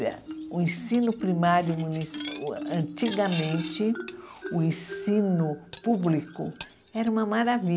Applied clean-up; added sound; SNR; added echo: none; Cutlery, silverware + Marimba, xylophone; 12 dB; none.